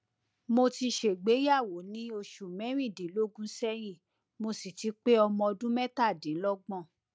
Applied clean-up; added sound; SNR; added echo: none; none; none; none.